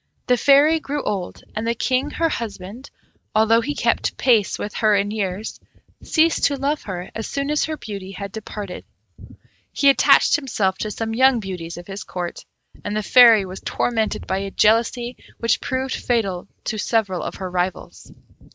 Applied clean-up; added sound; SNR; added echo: neural mask model RNNoise.